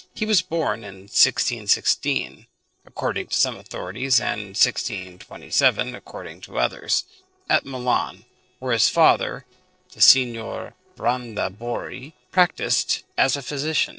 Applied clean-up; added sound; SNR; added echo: neural separator model SepFormer DNS4.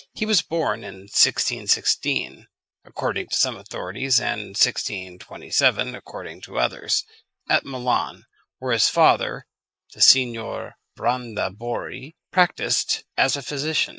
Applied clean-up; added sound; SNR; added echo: neural mask model Resemble Enhance denoiser.